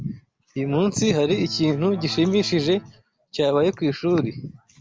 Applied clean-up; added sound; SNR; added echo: none; Bowed string instrument; 17 dB; none.